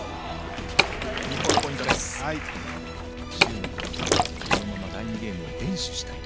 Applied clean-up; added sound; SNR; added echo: none; Liquid; -4 dB; none.